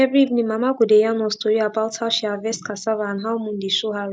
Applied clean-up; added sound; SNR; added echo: none; none; none; none.